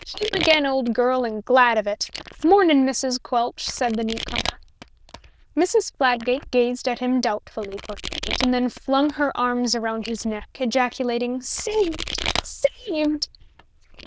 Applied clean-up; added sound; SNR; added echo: neural diffusion model UNIVERSE++.